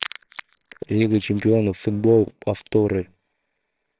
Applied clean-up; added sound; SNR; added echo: neural separator model SepFormer WHAMR!.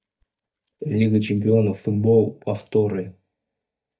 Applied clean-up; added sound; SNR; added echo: neural mask model DeepFilterNet 3.